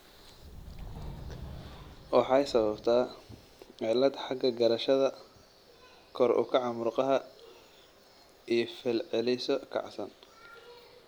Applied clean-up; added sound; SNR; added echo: none; Subway, metro, underground; 19 dB; none.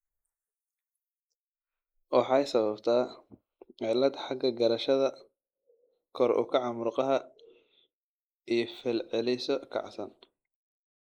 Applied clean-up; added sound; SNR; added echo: neural mask model Resemble Enhance denoiser.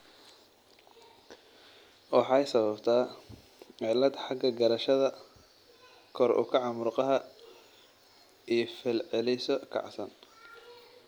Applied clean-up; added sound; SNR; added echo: none; none; none; none.